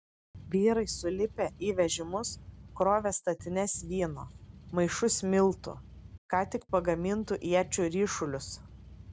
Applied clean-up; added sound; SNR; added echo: none; Boat, Water vehicle; 17 dB; none.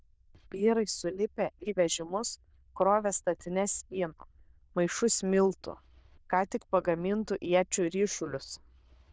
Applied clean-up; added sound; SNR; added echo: neural diffusion model UNIVERSE++.